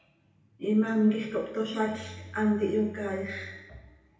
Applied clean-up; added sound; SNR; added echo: none; Bowed string instrument; 18 dB; reverberation time 0.9 s.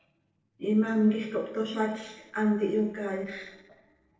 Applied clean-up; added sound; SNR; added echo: neural separator model SepFormer DNS4.